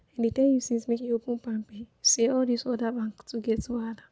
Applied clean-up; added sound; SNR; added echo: none; none; none; none.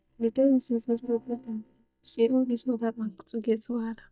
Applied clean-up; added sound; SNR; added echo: neural mask model DeepFilterNet 3.